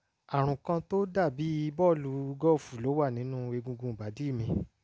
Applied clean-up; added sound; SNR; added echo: none; none; none; none.